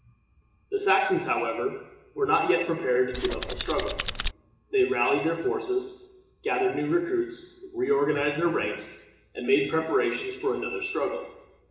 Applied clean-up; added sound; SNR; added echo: none; Tools; 5 dB; reverberation time 0.9 s.